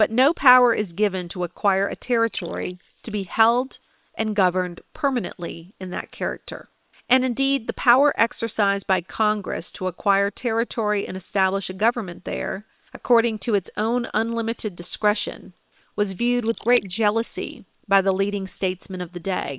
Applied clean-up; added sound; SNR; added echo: neural separator model SepFormer WHAM!.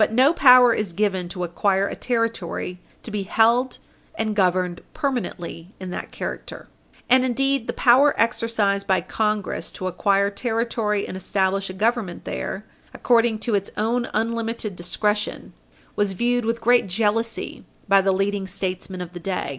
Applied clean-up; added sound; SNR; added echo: none; none; none; none.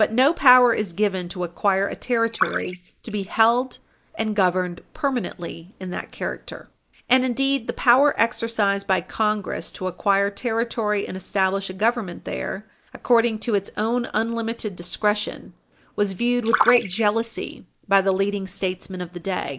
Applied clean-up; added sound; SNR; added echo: neural mask model Resemble Enhance denoiser.